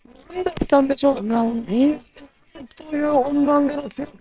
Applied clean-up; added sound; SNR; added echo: neural separator model SepFormer WHAMR!.